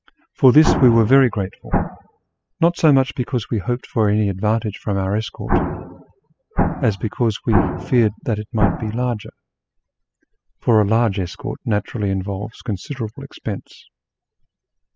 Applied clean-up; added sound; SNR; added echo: classical method spectral subtraction.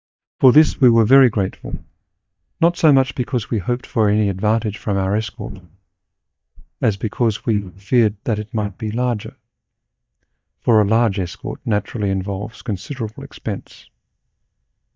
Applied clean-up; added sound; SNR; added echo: neural mask model DeepFilterNet 3.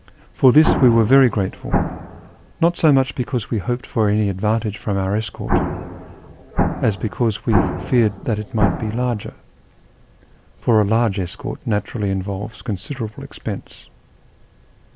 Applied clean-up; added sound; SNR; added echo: none; Explosion; 3 dB; none.